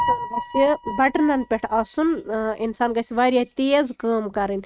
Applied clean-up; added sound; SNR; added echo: neural mask model RNNoise.